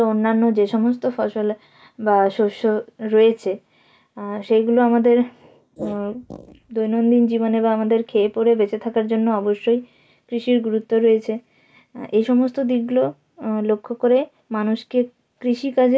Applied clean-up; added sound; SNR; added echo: neural mask model Resemble Enhance denoiser.